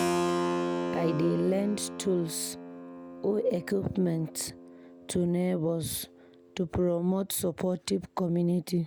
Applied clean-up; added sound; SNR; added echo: none; Keyboard (musical); 6 dB; none.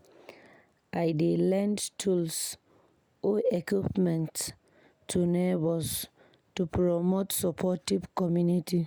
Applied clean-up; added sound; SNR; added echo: none; none; none; none.